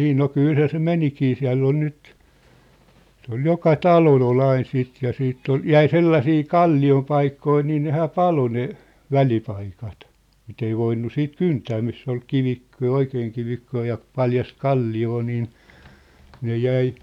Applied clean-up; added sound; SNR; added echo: none; none; none; none.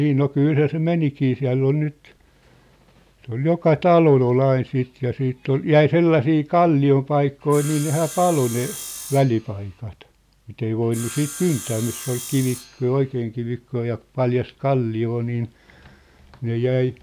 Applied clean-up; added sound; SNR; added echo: none; Sawing; 14 dB; none.